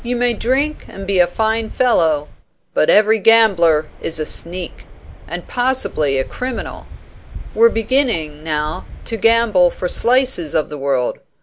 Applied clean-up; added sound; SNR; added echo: none; Waves, surf; 15 dB; none.